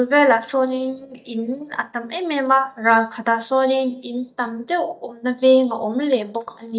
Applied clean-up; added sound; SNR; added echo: neural mask model DeepFilterNet 3.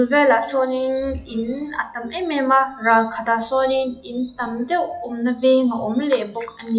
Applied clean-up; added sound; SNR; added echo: classical method WPE with log-MMSE.